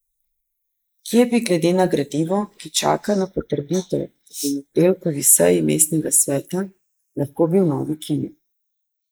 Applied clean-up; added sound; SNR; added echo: neural mask model Resemble Enhance denoiser.